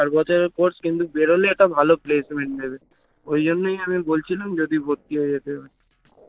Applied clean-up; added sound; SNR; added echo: neural separator model SepFormer DNS4.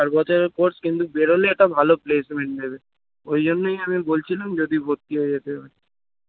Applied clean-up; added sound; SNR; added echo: none; none; none; none.